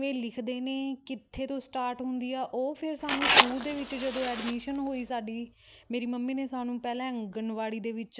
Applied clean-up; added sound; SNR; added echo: none; Fire; -4 dB; none.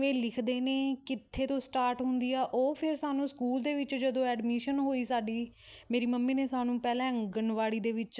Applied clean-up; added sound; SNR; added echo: none; none; none; none.